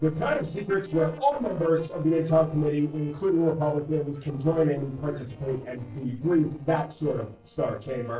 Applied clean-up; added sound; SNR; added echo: neural separator model SepFormer DNS4.